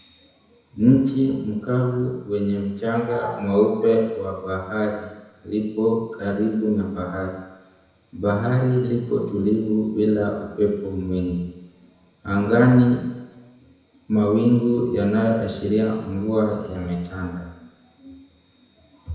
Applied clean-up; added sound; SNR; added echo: none; none; none; reverberation time 1.0 s.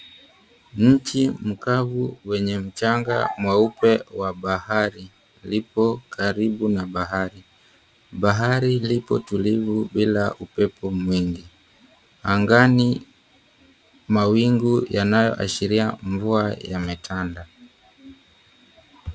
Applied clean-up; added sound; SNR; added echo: none; none; none; none.